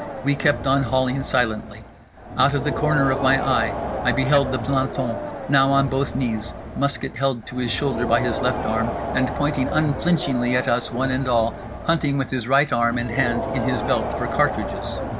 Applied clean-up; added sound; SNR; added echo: none; Crowd; 6 dB; none.